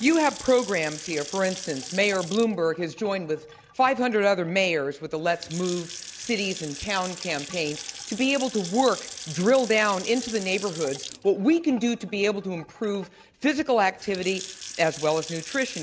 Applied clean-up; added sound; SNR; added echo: none; Sink (filling or washing) / Water tap, faucet / Splash, splatter; 14 dB; none.